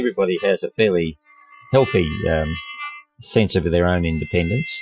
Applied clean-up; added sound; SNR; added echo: classical method Wiener filter.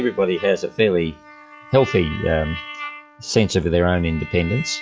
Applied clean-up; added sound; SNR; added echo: classical method log-MMSE.